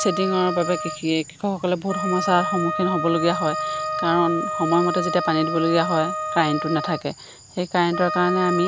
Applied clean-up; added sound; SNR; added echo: none; Wind instrument, woodwind instrument; 5 dB; none.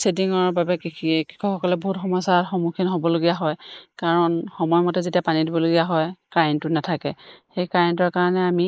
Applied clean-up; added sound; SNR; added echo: neural mask model Resemble Enhance denoiser.